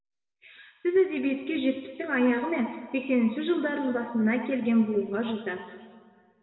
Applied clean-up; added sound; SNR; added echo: none; none; none; reverberation time 2.1 s.